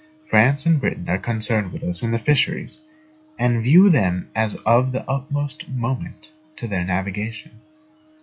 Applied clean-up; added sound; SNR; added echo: classical method log-MMSE.